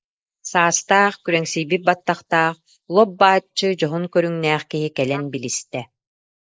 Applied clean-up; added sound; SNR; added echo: neural mask model Resemble Enhance denoiser.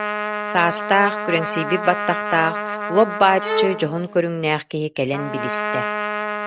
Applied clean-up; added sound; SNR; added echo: none; Bowed string instrument + Trumpet; 4 dB; none.